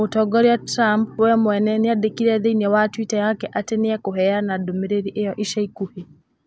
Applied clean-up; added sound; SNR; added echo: none; none; none; none.